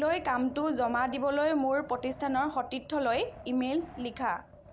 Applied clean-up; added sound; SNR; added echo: none; Wind; 17 dB; none.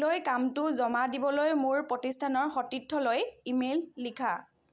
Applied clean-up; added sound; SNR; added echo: none; none; none; none.